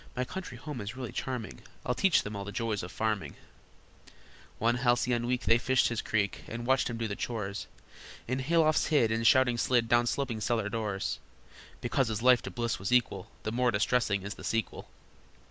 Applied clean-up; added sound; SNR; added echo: none; none; none; none.